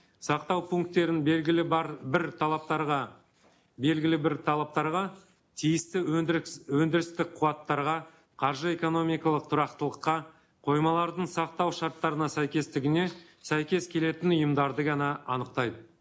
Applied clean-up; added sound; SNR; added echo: none; none; none; none.